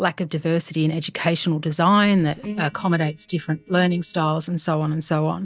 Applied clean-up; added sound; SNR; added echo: neural mask model DeepFilterNet 3.